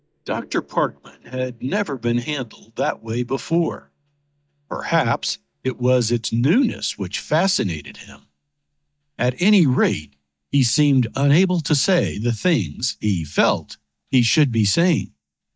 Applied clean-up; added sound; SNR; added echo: neural mask model DeepFilterNet 3.